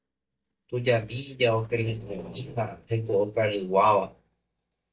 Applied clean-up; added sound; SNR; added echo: neural mask model DeepFilterNet 3.